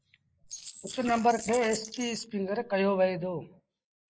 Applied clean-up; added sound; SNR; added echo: neural mask model Resemble Enhance denoiser.